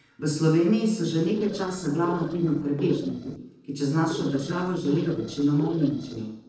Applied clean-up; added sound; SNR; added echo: neural separator model SepFormer DNS4.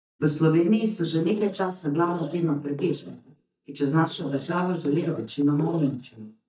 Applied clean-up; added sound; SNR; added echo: neural mask model DeepFilterNet 3.